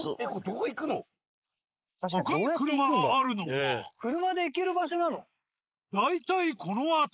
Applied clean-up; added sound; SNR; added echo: neural mask model Resemble Enhance denoiser.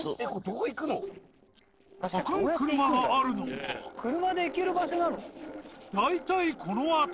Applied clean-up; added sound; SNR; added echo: neural separator model SepFormer DNS4.